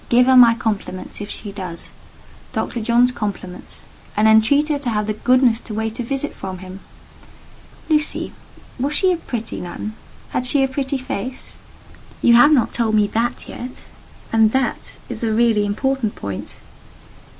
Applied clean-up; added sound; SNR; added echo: none; none; none; none.